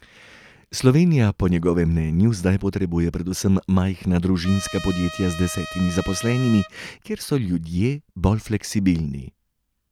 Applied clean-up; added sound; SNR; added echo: none; Trumpet; 14 dB; none.